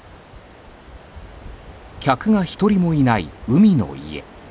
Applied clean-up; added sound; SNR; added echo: none; none; none; none.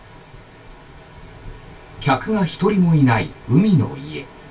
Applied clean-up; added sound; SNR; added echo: none; none; none; reverberation time 0.2 s.